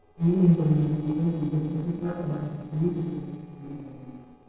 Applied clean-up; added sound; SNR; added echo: neural separator model SepFormer DNS4.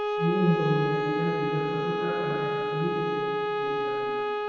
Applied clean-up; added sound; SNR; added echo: none; Bowed string instrument; -3 dB; reverberation time 2.0 s.